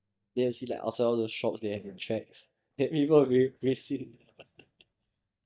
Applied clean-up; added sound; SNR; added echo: neural mask model DeepFilterNet 3.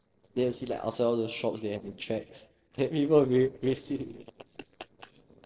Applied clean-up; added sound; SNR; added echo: neural separator model SepFormer DNS4.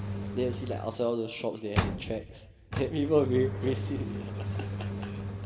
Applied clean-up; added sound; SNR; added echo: none; Engine; 3 dB; reverberation time 2.7 s.